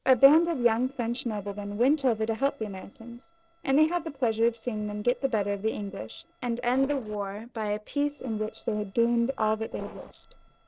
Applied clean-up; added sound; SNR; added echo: neural separator model SepFormer DNS4.